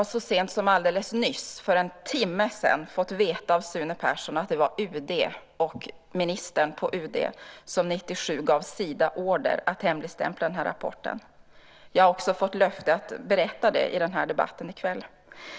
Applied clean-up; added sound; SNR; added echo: none; none; none; none.